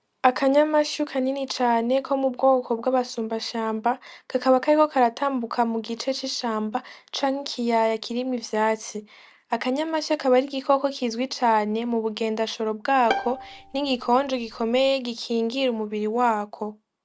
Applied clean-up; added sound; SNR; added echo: none; Bowed string instrument; 10 dB; none.